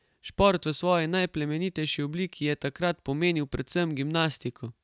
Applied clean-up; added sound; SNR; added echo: none; none; none; none.